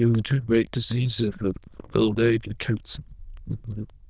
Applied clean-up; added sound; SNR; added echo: neural diffusion model UNIVERSE++.